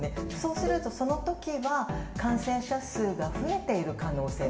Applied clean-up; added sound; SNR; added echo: none; Cowbell; 12 dB; reverberation time 0.8 s.